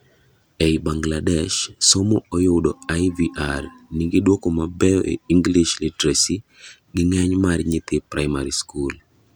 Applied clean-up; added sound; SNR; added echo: none; none; none; none.